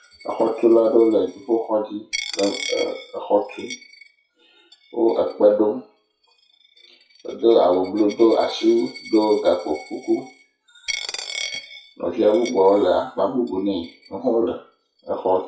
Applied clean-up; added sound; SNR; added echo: classical method WPE with log-MMSE.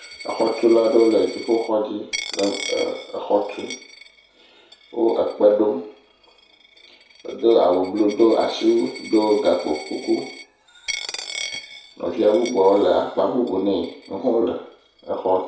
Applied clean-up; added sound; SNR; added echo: none; Coin (dropping); 16 dB; reverberation time 0.6 s.